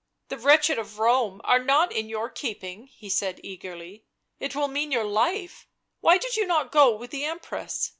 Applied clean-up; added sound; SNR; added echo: none; none; none; none.